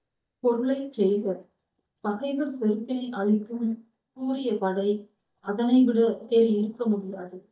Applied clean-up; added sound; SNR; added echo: neural mask model DeepFilterNet 3.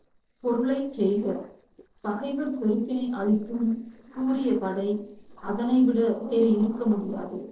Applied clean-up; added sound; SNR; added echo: neural separator model SepFormer DNS4.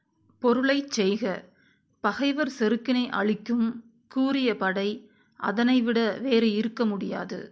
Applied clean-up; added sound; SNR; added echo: none; none; none; none.